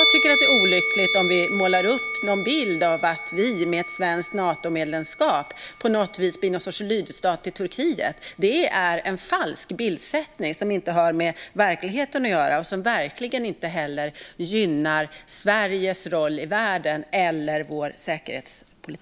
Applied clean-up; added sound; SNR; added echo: none; Musical instrument; 5 dB; none.